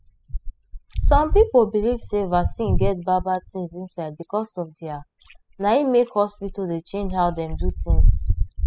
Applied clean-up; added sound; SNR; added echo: classical method spectral subtraction.